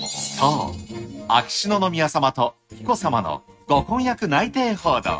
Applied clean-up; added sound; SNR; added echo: neural mask model RNNoise.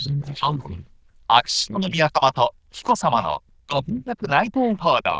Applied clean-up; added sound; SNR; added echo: neural diffusion model UNIVERSE++.